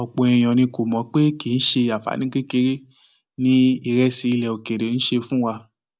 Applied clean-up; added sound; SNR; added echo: none; none; none; none.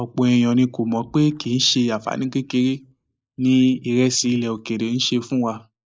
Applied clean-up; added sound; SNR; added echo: neural mask model Resemble Enhance denoiser.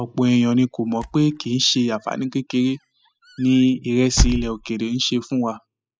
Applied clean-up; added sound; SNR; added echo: classical method spectral subtraction.